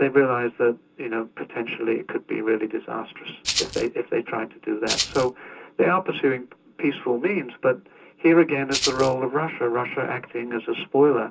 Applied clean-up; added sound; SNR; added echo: none; Rattle (instrument); 3 dB; reverberation time 0.2 s.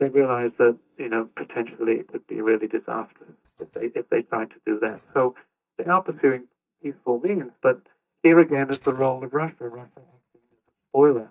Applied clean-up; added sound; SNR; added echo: neural mask model DeepFilterNet 3.